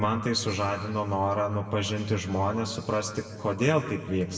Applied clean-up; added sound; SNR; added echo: none; none; none; reverberation time 1.9 s.